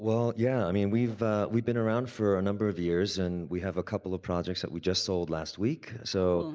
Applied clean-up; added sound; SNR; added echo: none; none; none; none.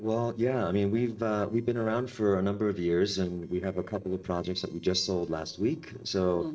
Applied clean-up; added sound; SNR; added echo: neural separator model SepFormer DNS4.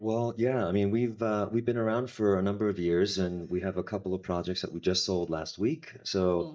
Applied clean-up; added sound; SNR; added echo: neural mask model DeepFilterNet 3.